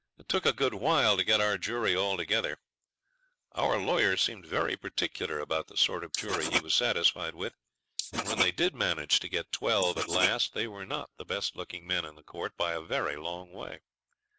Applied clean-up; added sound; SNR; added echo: neural mask model Resemble Enhance denoiser.